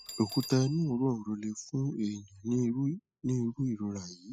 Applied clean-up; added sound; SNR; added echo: classical method spectral subtraction.